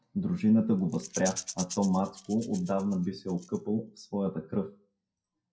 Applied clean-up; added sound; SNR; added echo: classical method WPE with log-MMSE.